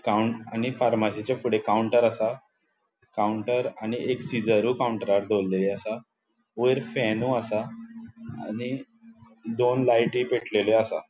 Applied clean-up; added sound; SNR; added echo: none; none; none; none.